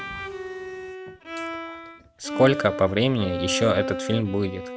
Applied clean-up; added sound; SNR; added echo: none; Bowed string instrument; 7 dB; none.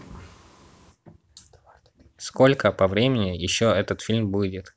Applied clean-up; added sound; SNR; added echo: none; none; none; none.